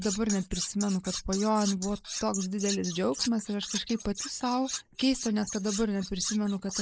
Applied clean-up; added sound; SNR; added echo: neural mask model Resemble Enhance denoiser.